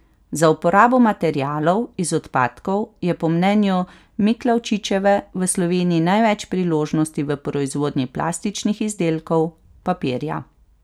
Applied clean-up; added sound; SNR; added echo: none; none; none; none.